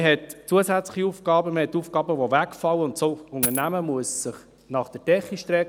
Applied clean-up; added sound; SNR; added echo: none; Coin (dropping); 3 dB; none.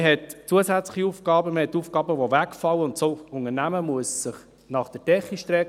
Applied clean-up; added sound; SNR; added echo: none; none; none; none.